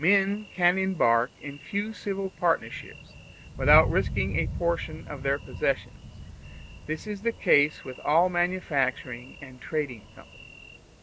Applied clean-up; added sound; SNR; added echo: none; Thunder; 9 dB; none.